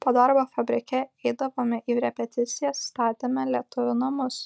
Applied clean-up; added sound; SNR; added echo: none; none; none; none.